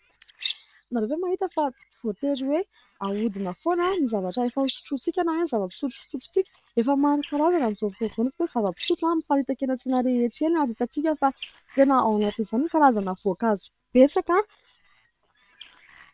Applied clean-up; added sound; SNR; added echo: neural separator model SepFormer WHAM!.